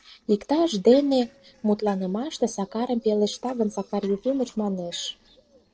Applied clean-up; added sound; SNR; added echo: neural separator model SepFormer DNS4.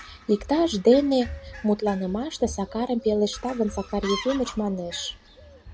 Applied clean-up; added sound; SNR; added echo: none; Fowl + Run; 15 dB; none.